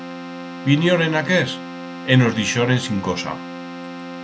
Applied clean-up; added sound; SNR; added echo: none; Keyboard (musical); 11 dB; none.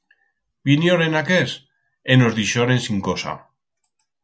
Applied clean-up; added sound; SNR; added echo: none; none; none; none.